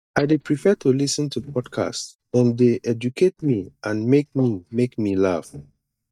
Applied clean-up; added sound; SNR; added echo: neural mask model DeepFilterNet 3.